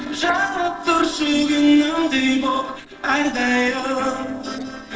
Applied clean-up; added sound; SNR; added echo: neural separator model SepFormer DNS4.